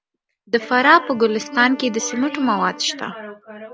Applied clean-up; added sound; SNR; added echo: none; Wind instrument, woodwind instrument; 19 dB; none.